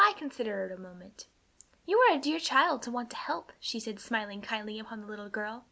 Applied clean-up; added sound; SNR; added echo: none; none; none; none.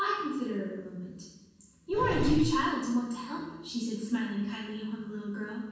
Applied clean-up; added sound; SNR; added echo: none; Engine; 8 dB; reverberation time 1.2 s.